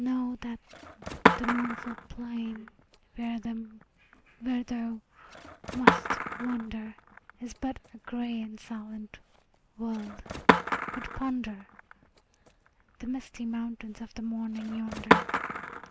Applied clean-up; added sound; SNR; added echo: none; Skateboard; -3 dB; none.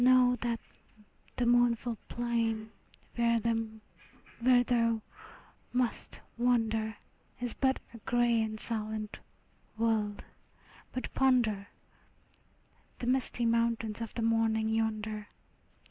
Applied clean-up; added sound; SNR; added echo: none; none; none; none.